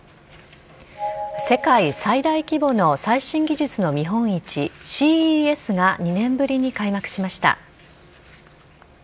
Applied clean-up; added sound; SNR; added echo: none; none; none; none.